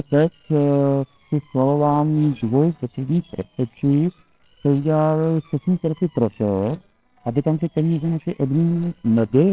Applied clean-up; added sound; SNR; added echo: neural separator model SepFormer WHAMR!.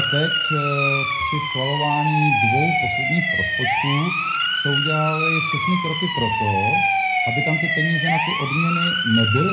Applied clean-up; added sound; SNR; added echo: none; Siren; -2 dB; reverberation time 0.5 s.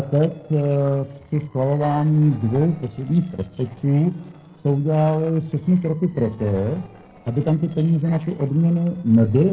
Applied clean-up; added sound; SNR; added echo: neural separator model SepFormer DNS4.